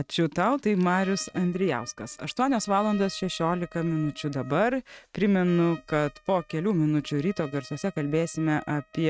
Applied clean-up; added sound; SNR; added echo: neural mask model RNNoise.